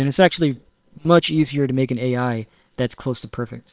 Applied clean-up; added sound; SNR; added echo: neural separator model SepFormer WHAM!.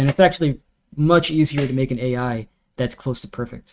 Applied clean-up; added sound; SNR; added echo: neural mask model RNNoise.